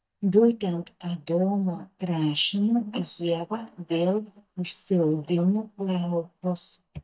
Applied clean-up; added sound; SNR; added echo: neural mask model DeepFilterNet 3.